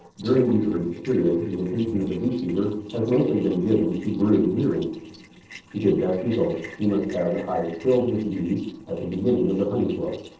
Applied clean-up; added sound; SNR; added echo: neural separator model SepFormer DNS4.